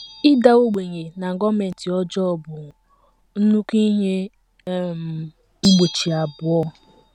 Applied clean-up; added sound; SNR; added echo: none; Bell; 17 dB; none.